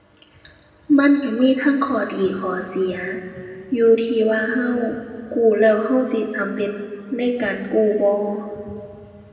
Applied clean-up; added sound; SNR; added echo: none; none; none; reverberation time 2.0 s.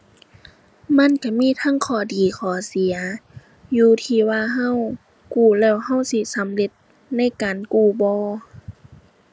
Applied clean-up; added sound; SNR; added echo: none; none; none; none.